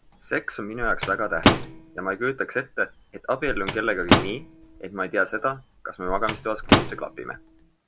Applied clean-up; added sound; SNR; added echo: none; Microwave oven; -1 dB; none.